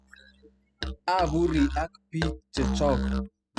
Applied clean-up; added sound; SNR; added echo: classical method spectral subtraction.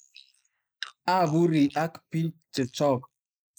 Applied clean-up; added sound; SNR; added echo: neural mask model Resemble Enhance denoiser.